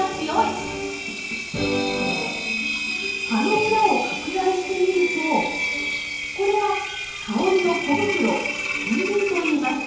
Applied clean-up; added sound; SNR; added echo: none; Engine; 5 dB; reverberation time 0.9 s.